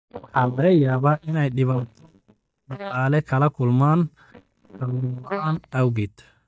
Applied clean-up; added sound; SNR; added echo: neural mask model DeepFilterNet 3.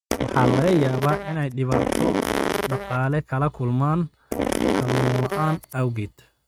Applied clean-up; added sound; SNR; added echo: neural mask model RNNoise.